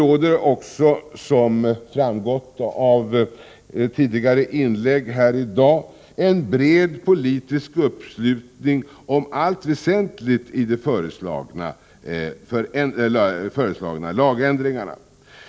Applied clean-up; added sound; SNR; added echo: none; none; none; none.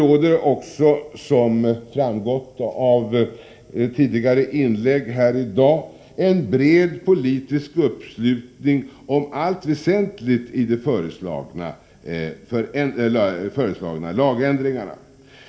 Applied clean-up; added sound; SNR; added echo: none; none; none; reverberation time 1.6 s.